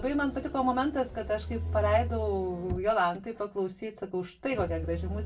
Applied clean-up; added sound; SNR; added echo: none; Motor vehicle (road); 7 dB; reverberation time 0.2 s.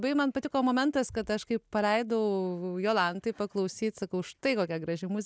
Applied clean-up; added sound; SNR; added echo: none; none; none; none.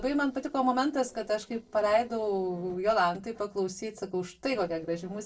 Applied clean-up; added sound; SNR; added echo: neural separator model SepFormer DNS4.